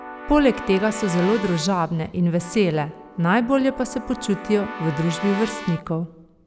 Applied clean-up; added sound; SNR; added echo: none; Keyboard (musical) / Brass instrument; 13 dB; none.